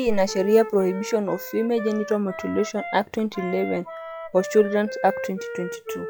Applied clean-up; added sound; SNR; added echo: classical method log-MMSE.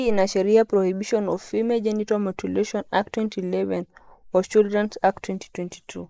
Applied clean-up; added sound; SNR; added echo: neural mask model Resemble Enhance denoiser.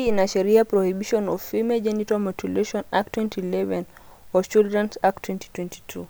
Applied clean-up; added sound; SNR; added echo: none; none; none; none.